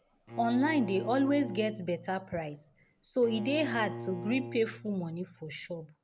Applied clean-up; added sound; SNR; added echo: none; Bowed string instrument; 11 dB; none.